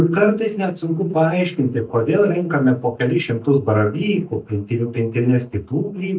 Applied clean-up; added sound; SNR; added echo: neural mask model DeepFilterNet 3.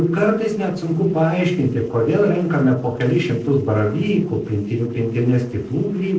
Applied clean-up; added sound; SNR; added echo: neural separator model SepFormer DNS4.